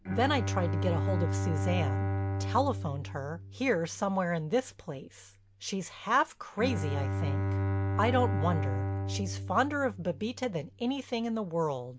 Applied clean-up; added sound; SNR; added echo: none; Bowed string instrument; 1 dB; none.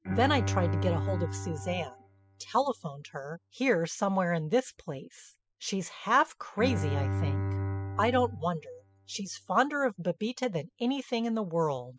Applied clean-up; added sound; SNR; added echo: classical method spectral subtraction.